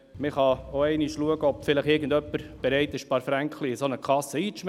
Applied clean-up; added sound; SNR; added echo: none; Boat, Water vehicle; 19 dB; none.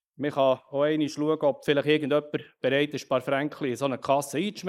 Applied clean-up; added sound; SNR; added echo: neural mask model Resemble Enhance denoiser.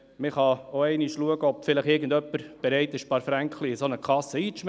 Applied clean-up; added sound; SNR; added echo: none; none; none; none.